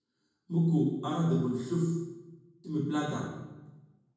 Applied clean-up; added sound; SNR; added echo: none; none; none; reverberation time 1.1 s.